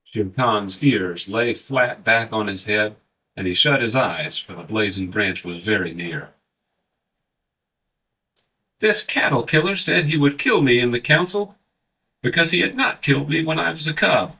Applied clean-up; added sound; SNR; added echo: neural mask model DeepFilterNet 3.